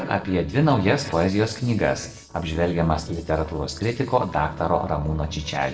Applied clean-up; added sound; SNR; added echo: neural separator model SepFormer DNS4.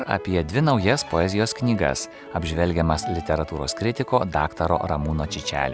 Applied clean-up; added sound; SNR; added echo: none; none; none; none.